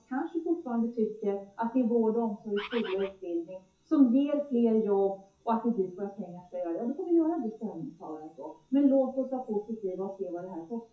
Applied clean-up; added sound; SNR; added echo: classical method WPE with log-MMSE.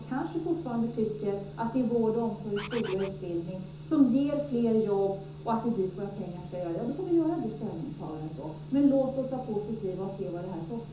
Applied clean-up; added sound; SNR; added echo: none; Bird; 12 dB; reverberation time 0.6 s.